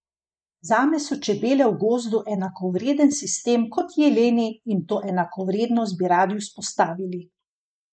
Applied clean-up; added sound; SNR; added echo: neural mask model Resemble Enhance denoiser.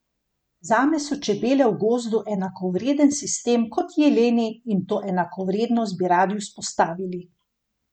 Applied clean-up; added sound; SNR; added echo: none; none; none; none.